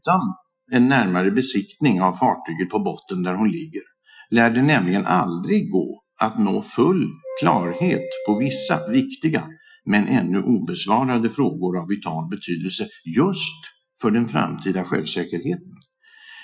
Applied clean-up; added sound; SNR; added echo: classical method Wiener filter.